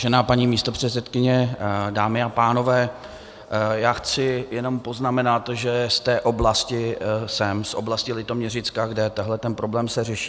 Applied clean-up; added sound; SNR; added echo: none; none; none; none.